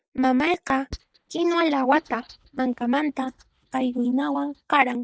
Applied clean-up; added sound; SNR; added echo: neural mask model DeepFilterNet 3.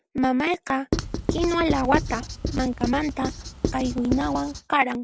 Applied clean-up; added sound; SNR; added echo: none; Writing; 4 dB; none.